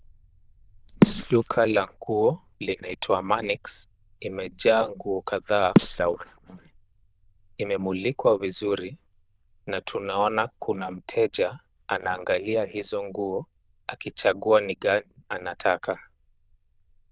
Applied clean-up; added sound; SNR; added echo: neural diffusion model UNIVERSE++.